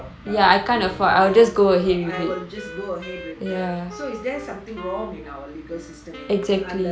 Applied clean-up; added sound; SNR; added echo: none; Wind instrument, woodwind instrument; 17 dB; reverberation time 0.4 s.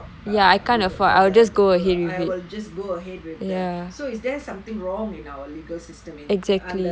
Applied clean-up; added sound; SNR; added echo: none; none; none; none.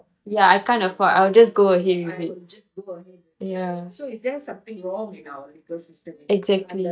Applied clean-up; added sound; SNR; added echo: neural mask model DeepFilterNet 3.